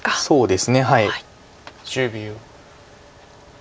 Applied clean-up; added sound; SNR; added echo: none; none; none; none.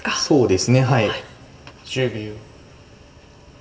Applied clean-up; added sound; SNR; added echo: none; none; none; reverberation time 1.9 s.